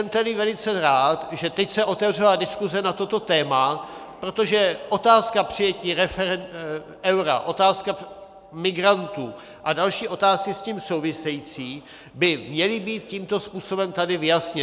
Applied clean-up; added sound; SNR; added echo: none; none; none; none.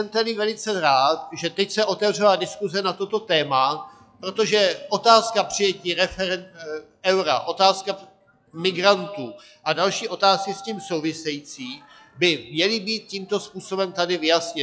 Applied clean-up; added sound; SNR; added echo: classical method log-MMSE.